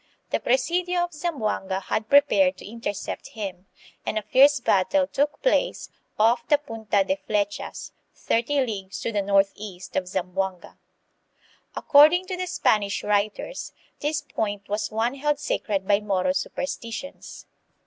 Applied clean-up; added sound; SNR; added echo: none; none; none; none.